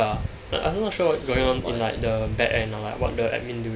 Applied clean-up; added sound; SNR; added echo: none; none; none; none.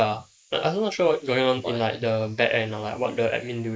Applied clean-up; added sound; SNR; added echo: neural mask model Resemble Enhance denoiser.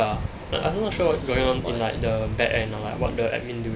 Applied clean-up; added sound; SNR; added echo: none; Thunder; 12 dB; none.